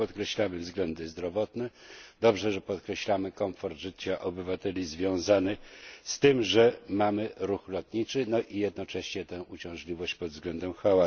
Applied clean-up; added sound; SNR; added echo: none; none; none; none.